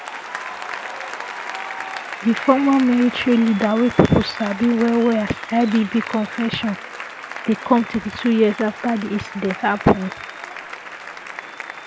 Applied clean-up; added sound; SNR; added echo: none; Applause; 11 dB; none.